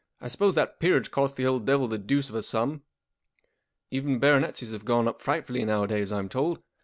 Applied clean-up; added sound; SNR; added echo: none; none; none; none.